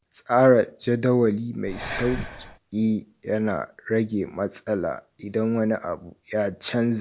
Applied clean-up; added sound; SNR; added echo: none; Breathing; 13 dB; none.